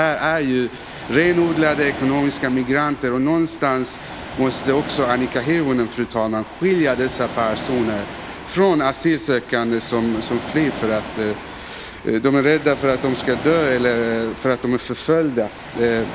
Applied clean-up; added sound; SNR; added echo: none; Ocean; 12 dB; none.